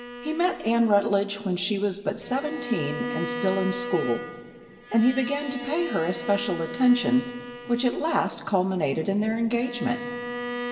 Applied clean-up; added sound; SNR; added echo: none; Bowed string instrument; 10 dB; reverberation time 2.2 s.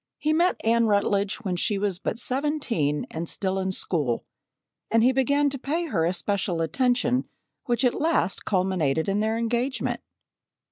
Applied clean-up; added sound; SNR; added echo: none; none; none; none.